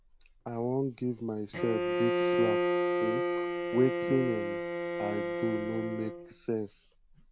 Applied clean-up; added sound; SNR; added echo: none; Bowed string instrument; -1 dB; none.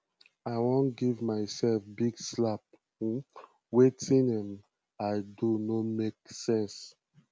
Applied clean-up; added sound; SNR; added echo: none; none; none; none.